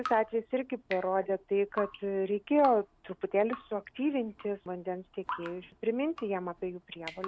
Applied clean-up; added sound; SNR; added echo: none; Drip; 14 dB; none.